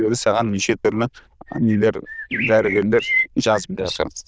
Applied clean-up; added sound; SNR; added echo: neural diffusion model UNIVERSE++.